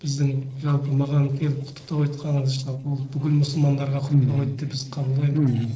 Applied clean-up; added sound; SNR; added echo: neural separator model SepFormer DNS4.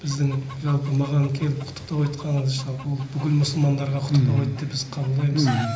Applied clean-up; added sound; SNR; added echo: none; Chicken, rooster; 18 dB; none.